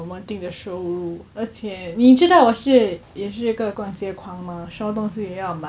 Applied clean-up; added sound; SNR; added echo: none; none; none; none.